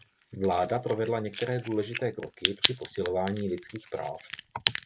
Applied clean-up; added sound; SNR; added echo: none; Crack; 5 dB; none.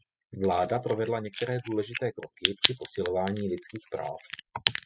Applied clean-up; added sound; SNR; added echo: classical method spectral subtraction.